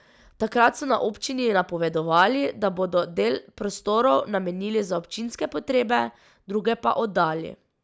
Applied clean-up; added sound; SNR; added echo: none; none; none; none.